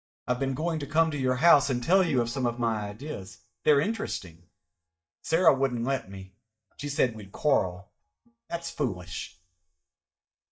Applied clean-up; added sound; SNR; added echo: neural mask model DeepFilterNet 3.